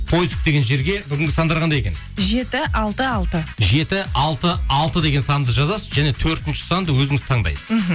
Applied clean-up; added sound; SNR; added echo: none; none; none; none.